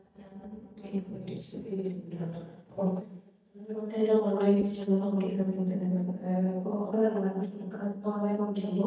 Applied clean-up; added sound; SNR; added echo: neural mask model DeepFilterNet 3.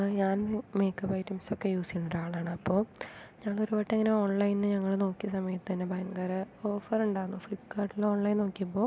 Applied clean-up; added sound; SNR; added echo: none; none; none; none.